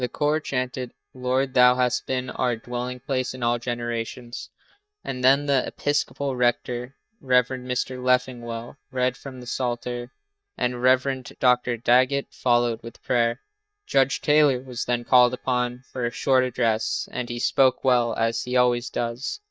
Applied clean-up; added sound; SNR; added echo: neural mask model DeepFilterNet 3.